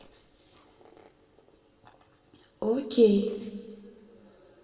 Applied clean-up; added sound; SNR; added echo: none; none; none; reverberation time 1.5 s.